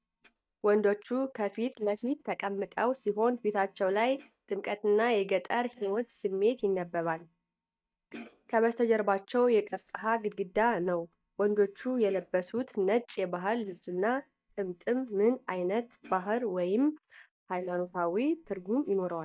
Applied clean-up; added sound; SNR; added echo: neural mask model DeepFilterNet 3.